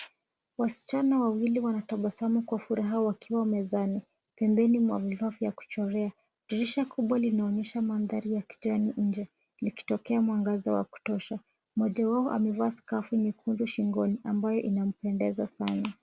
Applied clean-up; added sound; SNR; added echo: none; none; none; none.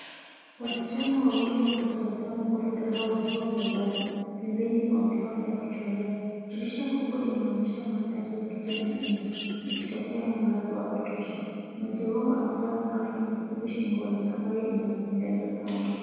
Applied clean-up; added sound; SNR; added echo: none; Mechanisms; 8 dB; reverberation time 2.1 s.